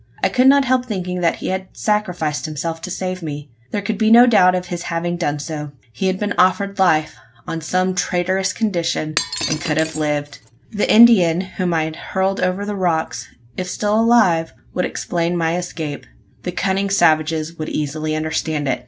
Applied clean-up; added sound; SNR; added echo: none; Shatter; 9 dB; none.